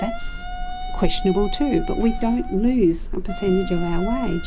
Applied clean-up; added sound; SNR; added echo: none; Wind instrument, woodwind instrument; 14 dB; none.